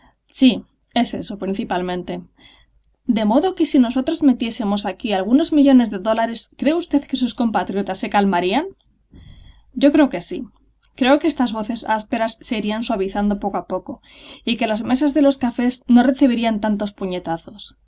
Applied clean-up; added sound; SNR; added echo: none; none; none; none.